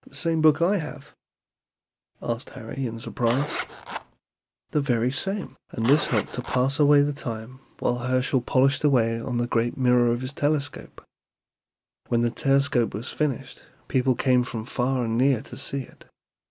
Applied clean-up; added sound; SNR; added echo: none; Zipper (clothing); 8 dB; none.